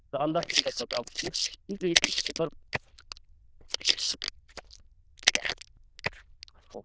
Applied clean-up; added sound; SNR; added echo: neural diffusion model UNIVERSE++.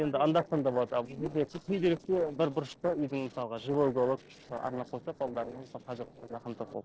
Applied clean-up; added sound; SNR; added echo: neural separator model SepFormer DNS4.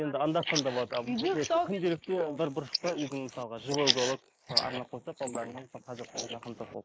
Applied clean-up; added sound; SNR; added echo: neural mask model Resemble Enhance denoiser.